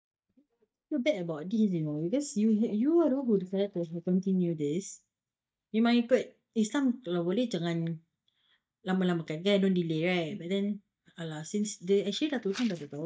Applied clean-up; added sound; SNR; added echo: neural mask model DeepFilterNet 3.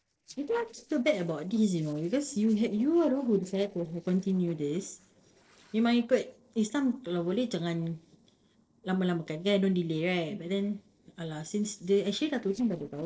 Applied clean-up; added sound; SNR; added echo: neural separator model SepFormer DNS4.